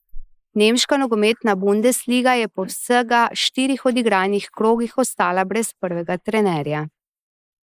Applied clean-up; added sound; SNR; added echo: neural mask model Resemble Enhance denoiser.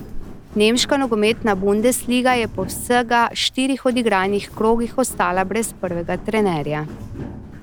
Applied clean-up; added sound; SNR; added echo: none; Walk, footsteps; 14 dB; none.